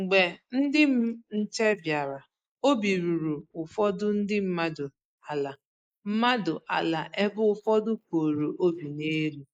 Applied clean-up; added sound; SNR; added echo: neural mask model Resemble Enhance denoiser.